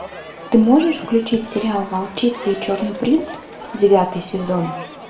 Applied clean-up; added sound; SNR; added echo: none; Crowd; 14 dB; reverberation time 0.4 s.